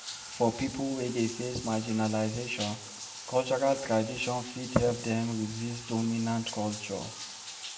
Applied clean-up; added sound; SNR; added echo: none; Bathtub (filling or washing); 12 dB; reverberation time 0.6 s.